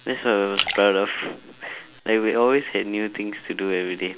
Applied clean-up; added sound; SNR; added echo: none; Splash, splatter; 9 dB; none.